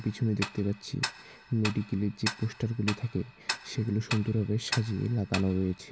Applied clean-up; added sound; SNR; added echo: none; Tick-tock; 9 dB; none.